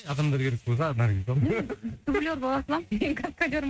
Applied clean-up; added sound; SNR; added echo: neural mask model RNNoise.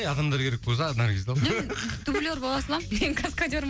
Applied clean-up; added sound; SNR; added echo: none; none; none; none.